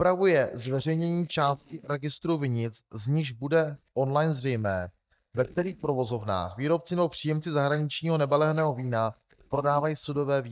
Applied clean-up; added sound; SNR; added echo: neural mask model DeepFilterNet 3.